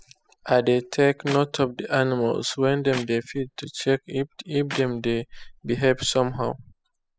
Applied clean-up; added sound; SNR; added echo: classical method spectral subtraction.